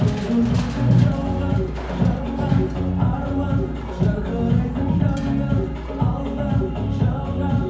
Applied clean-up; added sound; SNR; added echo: none; Crushing; 19 dB; reverberation time 0.9 s.